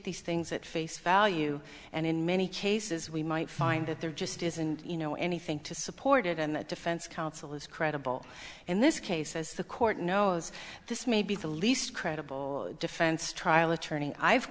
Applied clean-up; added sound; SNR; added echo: none; none; none; none.